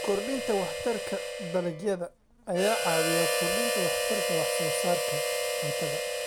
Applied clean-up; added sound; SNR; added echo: none; Harmonica; -2 dB; none.